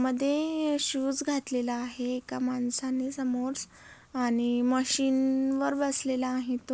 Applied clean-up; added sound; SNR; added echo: none; none; none; none.